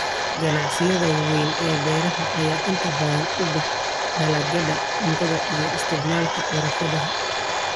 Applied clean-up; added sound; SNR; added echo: none; Domestic sounds, home sounds; -1 dB; none.